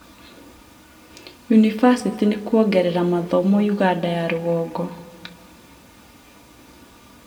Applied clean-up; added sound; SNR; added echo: none; none; none; reverberation time 1.0 s.